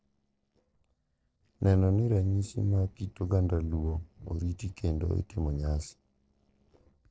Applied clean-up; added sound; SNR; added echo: neural separator model SepFormer DNS4.